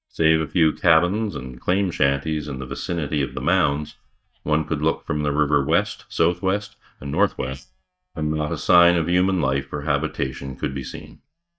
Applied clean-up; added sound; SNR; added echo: neural mask model DeepFilterNet 3.